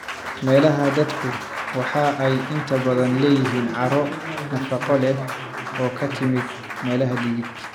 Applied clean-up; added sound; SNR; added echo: none; Applause; 8 dB; none.